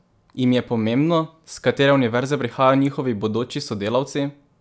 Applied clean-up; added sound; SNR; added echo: none; none; none; none.